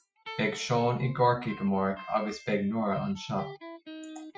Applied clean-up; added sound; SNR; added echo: classical method Wiener filter.